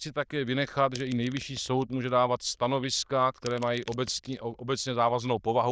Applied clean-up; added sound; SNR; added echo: neural diffusion model UNIVERSE++.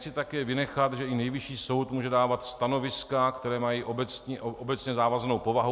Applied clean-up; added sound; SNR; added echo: none; none; none; none.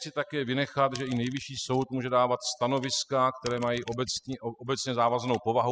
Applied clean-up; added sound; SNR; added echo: classical method spectral subtraction.